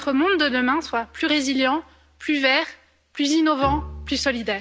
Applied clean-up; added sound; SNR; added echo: none; Bowed string instrument; 18 dB; none.